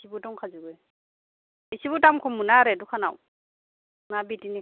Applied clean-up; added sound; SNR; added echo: none; none; none; none.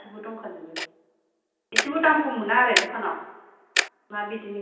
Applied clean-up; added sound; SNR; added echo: none; Tick-tock; 4 dB; reverberation time 0.9 s.